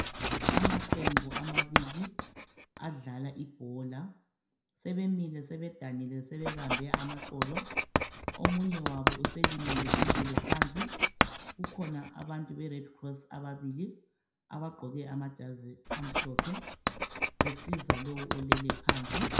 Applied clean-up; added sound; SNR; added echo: none; Writing; -5 dB; reverberation time 0.5 s.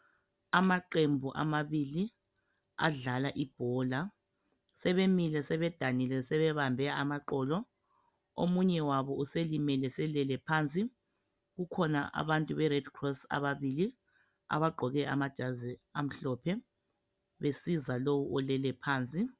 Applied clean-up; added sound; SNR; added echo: none; none; none; none.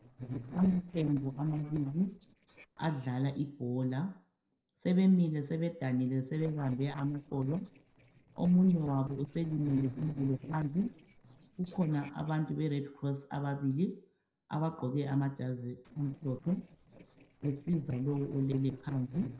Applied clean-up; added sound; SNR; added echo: neural separator model SepFormer DNS4.